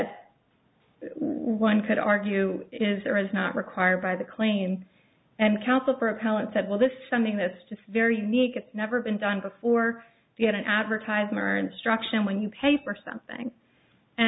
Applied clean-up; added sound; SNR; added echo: none; none; none; none.